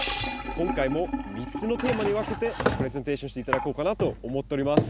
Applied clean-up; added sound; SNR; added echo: none; Sink (filling or washing) / Water tap, faucet; 2 dB; none.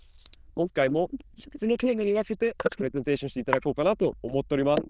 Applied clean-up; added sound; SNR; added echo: neural diffusion model UNIVERSE++.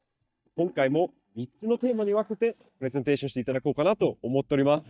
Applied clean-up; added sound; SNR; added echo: neural mask model DeepFilterNet 3.